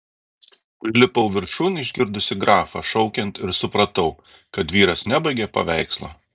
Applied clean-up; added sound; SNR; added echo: none; none; none; none.